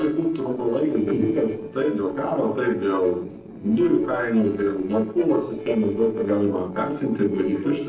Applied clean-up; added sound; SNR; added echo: neural separator model SepFormer DNS4.